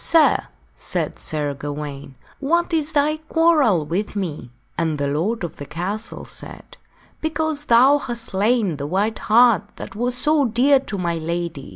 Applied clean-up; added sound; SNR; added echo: none; none; none; none.